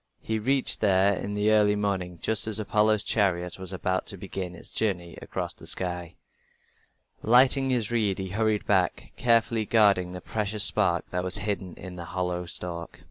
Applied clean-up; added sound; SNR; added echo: none; none; none; none.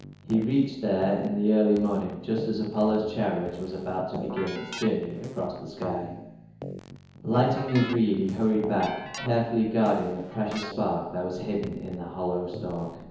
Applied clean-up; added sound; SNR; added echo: none; Keyboard (musical); 14 dB; reverberation time 1.0 s.